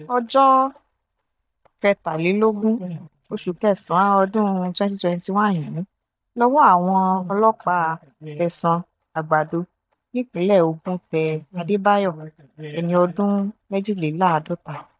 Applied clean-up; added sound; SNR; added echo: neural mask model DeepFilterNet 3.